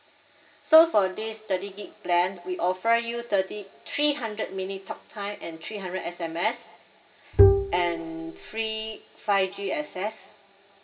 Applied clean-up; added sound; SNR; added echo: none; Bowed string instrument; -4 dB; reverberation time 2.0 s.